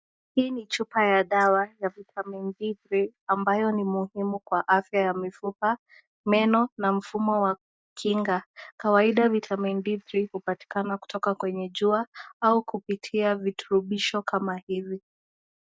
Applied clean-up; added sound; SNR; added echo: neural mask model DeepFilterNet 3.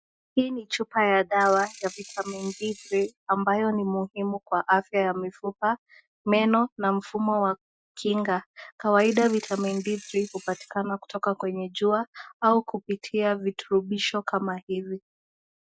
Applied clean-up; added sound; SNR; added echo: classical method Wiener filter.